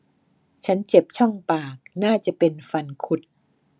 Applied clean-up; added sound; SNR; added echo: none; none; none; none.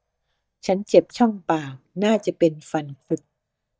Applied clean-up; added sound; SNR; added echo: neural mask model DeepFilterNet 3.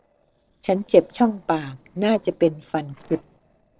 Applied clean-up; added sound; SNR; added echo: neural separator model SepFormer DNS4.